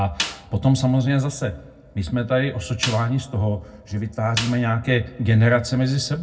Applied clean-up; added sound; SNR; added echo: none; Snare drum; 13 dB; reverberation time 0.3 s.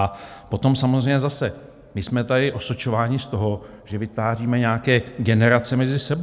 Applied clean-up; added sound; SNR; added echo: none; none; none; none.